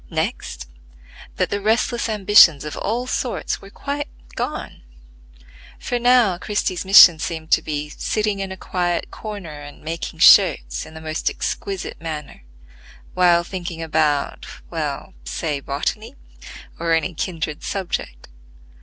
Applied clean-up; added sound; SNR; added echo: none; none; none; none.